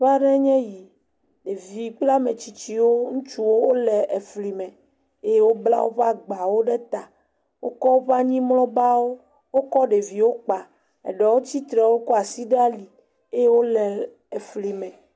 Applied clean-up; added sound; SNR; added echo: none; none; none; none.